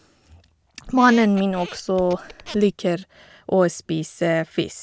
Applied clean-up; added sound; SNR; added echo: none; Squeak; 17 dB; none.